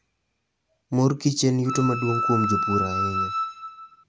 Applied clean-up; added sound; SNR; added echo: none; Wind instrument, woodwind instrument; 1 dB; none.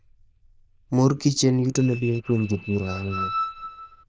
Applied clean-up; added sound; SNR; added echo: neural diffusion model UNIVERSE++.